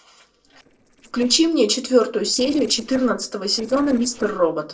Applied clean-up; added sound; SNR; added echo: neural separator model SepFormer DNS4.